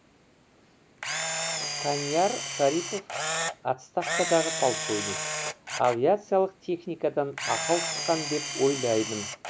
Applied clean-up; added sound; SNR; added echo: none; Camera; 4 dB; none.